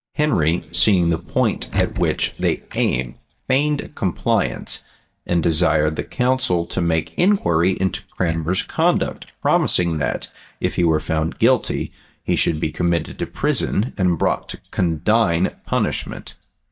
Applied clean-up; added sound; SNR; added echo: neural mask model DeepFilterNet 3.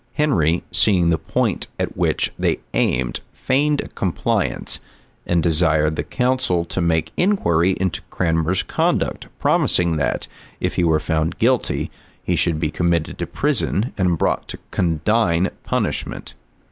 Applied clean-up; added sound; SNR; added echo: none; none; none; none.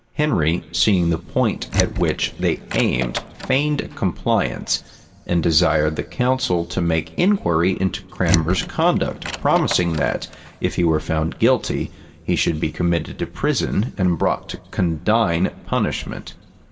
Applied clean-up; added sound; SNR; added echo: none; Door; 8 dB; reverberation time 1.1 s.